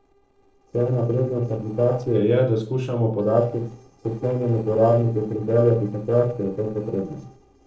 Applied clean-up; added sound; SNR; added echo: neural separator model SepFormer DNS4.